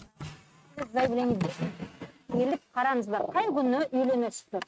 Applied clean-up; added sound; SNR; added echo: neural mask model RNNoise.